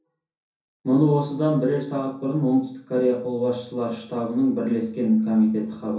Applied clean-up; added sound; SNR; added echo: none; none; none; reverberation time 0.6 s.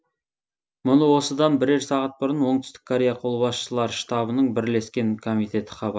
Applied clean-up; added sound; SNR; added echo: none; none; none; none.